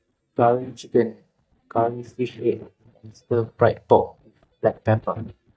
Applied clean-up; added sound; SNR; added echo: neural mask model DeepFilterNet 3.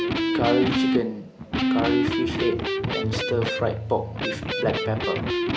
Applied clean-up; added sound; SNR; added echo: none; Electric guitar; -3 dB; none.